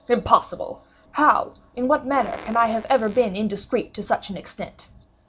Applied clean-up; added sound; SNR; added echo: none; Fart; 18 dB; none.